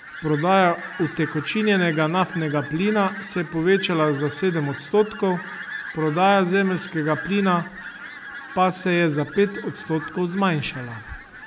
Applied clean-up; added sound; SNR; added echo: none; Fowl; 14 dB; none.